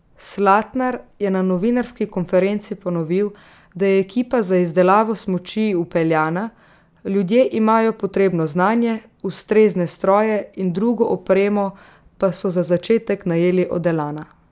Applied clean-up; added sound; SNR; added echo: none; none; none; none.